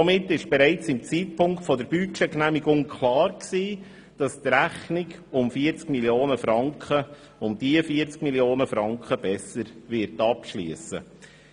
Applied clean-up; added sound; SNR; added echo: none; none; none; none.